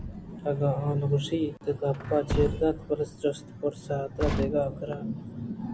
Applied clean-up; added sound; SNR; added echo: none; Truck; 8 dB; none.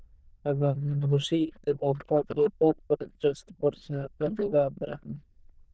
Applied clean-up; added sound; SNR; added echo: neural diffusion model UNIVERSE++.